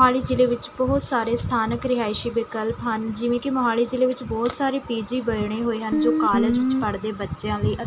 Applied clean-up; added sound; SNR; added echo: none; Guitar; -1 dB; none.